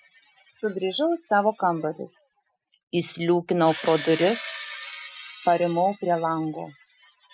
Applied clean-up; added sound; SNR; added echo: classical method Wiener filter.